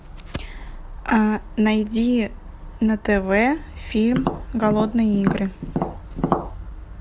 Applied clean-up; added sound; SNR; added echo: none; Tap; 4 dB; none.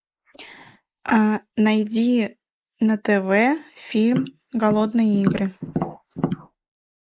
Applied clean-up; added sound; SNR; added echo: neural mask model Resemble Enhance denoiser.